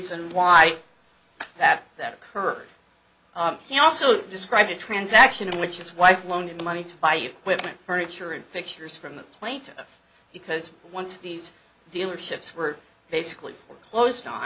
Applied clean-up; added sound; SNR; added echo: none; none; none; none.